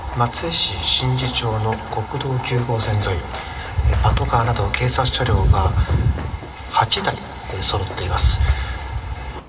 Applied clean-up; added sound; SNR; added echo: none; Run; 19 dB; reverberation time 1.8 s.